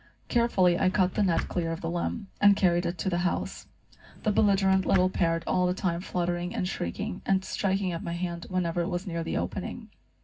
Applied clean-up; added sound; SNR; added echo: none; Drawer open or close; 13 dB; reverberation time 0.4 s.